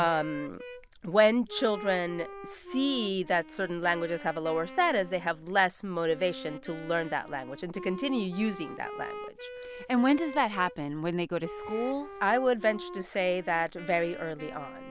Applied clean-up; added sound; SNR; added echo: none; Wind instrument, woodwind instrument; 14 dB; none.